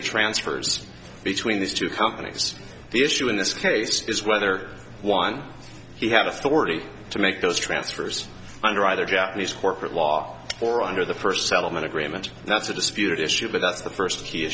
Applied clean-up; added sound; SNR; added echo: none; none; none; none.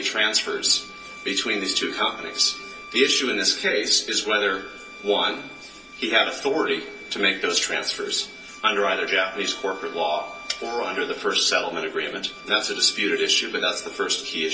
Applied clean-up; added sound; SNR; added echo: none; Bowed string instrument; 18 dB; reverberation time 0.3 s.